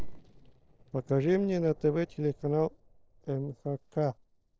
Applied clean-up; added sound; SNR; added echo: neural separator model SepFormer DNS4.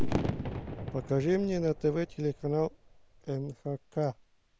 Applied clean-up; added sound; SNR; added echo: none; Fireworks; 4 dB; none.